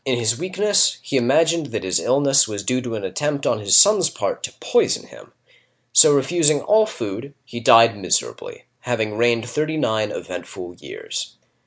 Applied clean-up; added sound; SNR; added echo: none; none; none; none.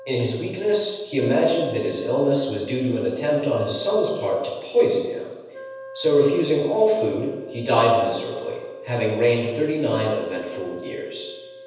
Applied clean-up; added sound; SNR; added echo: none; Wind instrument, woodwind instrument; 18 dB; reverberation time 1.1 s.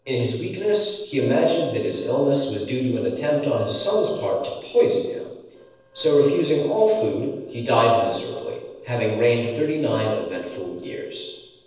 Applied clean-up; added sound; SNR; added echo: neural separator model SepFormer DNS4.